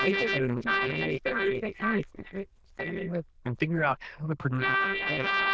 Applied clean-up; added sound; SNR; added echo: neural diffusion model UNIVERSE++.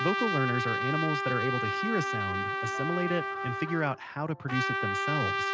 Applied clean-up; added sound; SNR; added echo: none; Trumpet; -1 dB; none.